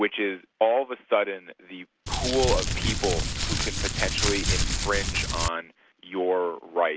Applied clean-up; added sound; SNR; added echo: none; Crumpling, crinkling; -2 dB; none.